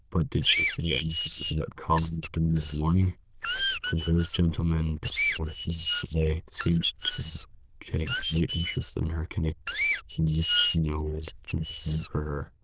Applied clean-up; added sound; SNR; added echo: neural diffusion model UNIVERSE++.